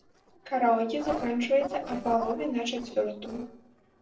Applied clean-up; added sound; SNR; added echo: neural separator model SepFormer DNS4.